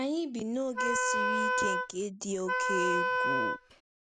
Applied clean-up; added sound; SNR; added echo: none; Wind instrument, woodwind instrument; -5 dB; none.